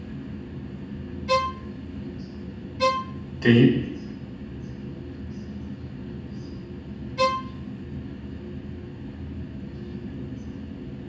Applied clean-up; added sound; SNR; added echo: none; Bowed string instrument; -1 dB; reverberation time 0.9 s.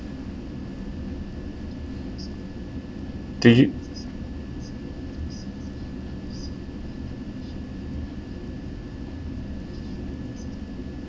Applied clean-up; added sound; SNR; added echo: none; none; none; none.